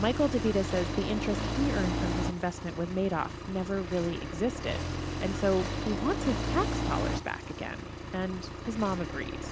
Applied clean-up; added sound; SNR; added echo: none; Accelerating, revving, vroom; 2 dB; none.